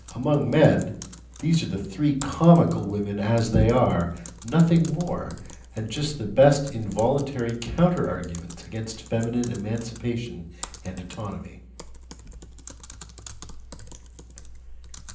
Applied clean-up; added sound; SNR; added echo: none; Typing; 19 dB; reverberation time 0.6 s.